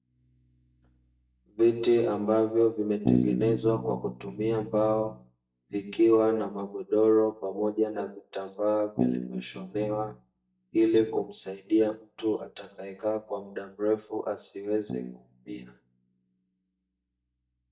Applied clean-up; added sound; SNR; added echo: neural mask model DeepFilterNet 3.